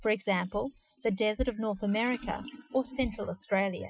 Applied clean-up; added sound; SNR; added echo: classical method Wiener filter.